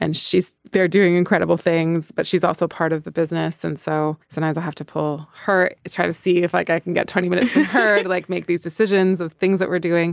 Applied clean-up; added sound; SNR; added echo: none; none; none; none.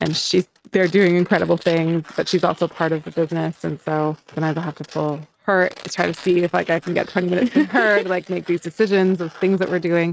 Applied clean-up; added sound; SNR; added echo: neural mask model RNNoise.